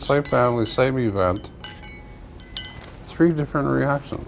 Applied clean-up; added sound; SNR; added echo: none; Chink, clink; 20 dB; none.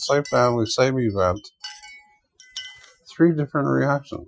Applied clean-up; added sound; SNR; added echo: classical method Wiener filter.